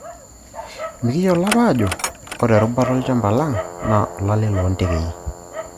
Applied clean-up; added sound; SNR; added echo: none; Dog; 9 dB; none.